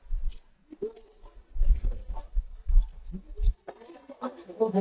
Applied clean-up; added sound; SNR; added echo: neural mask model DeepFilterNet 3.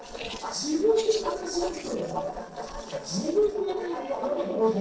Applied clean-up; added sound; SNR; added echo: neural separator model SepFormer DNS4.